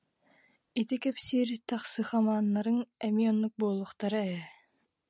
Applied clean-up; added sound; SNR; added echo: none; none; none; none.